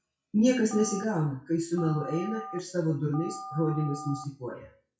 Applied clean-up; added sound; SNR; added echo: classical method WPE with log-MMSE.